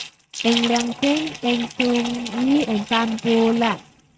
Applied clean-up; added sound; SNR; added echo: neural mask model RNNoise.